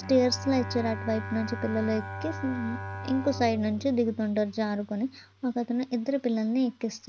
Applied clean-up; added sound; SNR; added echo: none; Bowed string instrument; 11 dB; none.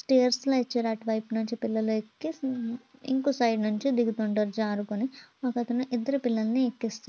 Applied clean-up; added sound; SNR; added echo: none; none; none; none.